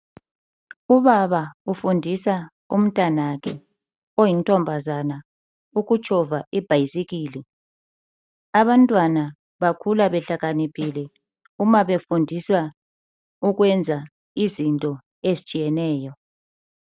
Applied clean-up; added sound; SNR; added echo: neural mask model RNNoise.